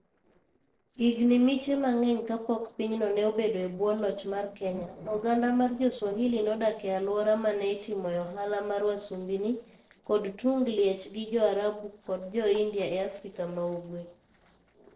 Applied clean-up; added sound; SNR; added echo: neural separator model SepFormer DNS4.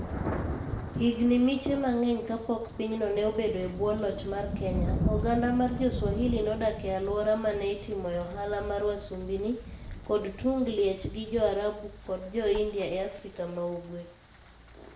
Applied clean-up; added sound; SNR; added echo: none; Thunder; 7 dB; reverberation time 0.6 s.